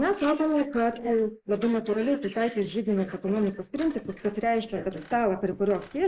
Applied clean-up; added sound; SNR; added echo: neural mask model Resemble Enhance denoiser.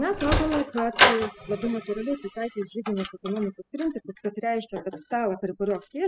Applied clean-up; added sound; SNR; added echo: classical method spectral subtraction.